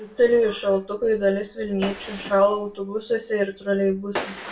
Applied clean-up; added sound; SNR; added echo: none; Gunshot, gunfire; 15 dB; reverberation time 0.2 s.